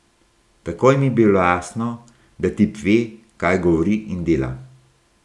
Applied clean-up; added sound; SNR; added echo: none; none; none; none.